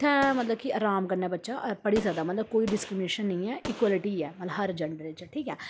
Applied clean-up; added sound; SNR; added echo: none; Gunshot, gunfire; 17 dB; none.